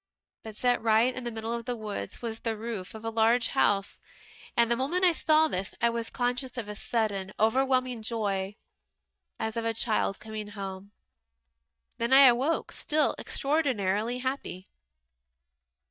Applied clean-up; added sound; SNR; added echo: neural mask model DeepFilterNet 3.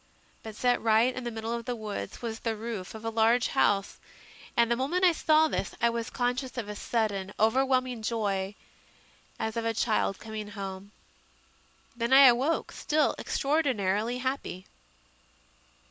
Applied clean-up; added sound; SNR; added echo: none; none; none; none.